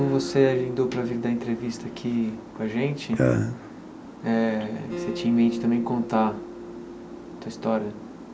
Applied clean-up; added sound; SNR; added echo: none; Acoustic guitar; 13 dB; none.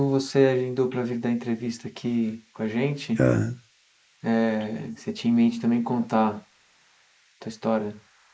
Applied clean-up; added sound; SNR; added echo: neural mask model Resemble Enhance denoiser.